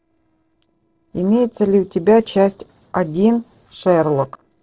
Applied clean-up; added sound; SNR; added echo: neural separator model SepFormer DNS4.